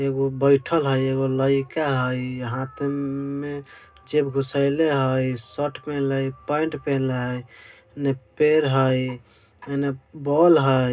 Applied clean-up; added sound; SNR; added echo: none; none; none; reverberation time 0.2 s.